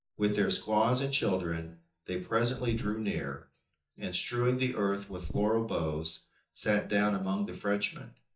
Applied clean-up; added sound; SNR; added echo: neural mask model DeepFilterNet 3.